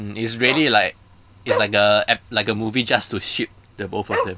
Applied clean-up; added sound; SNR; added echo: none; Dog; 10 dB; none.